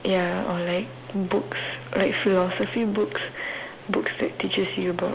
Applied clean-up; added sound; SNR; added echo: none; none; none; none.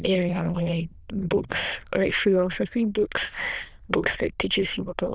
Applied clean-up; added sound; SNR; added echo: neural diffusion model UNIVERSE++.